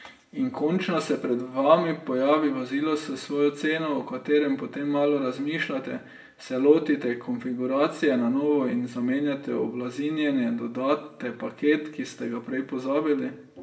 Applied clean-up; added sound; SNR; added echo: none; none; none; reverberation time 0.6 s.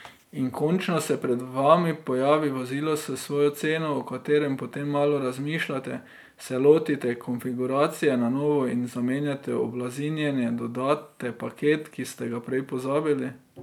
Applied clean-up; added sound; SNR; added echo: none; none; none; none.